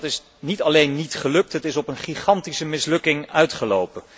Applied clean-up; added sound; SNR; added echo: none; none; none; none.